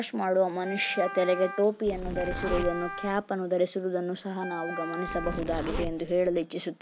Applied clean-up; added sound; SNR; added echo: none; Wind instrument, woodwind instrument + Zipper (clothing); 7 dB; none.